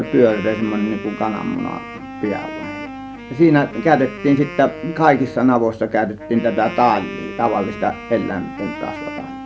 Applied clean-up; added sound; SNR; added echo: none; Wind instrument, woodwind instrument; 12 dB; none.